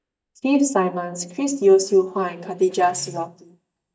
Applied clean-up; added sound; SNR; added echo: neural mask model DeepFilterNet 3.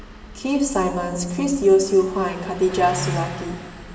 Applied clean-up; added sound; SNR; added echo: none; Engine starting; 13 dB; reverberation time 1.9 s.